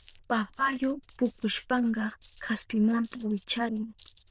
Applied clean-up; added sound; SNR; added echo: neural diffusion model UNIVERSE++.